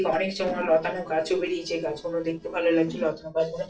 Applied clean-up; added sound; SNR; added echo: neural separator model SepFormer DNS4.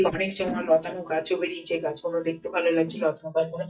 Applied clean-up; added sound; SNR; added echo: neural mask model DeepFilterNet 3.